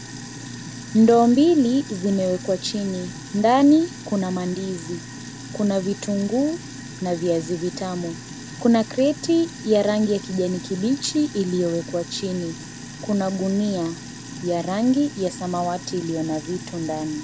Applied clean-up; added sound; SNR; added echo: none; Sink (filling or washing); 13 dB; none.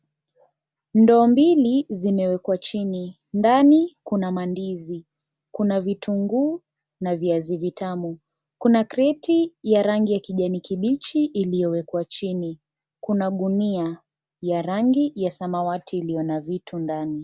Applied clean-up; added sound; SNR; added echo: none; none; none; none.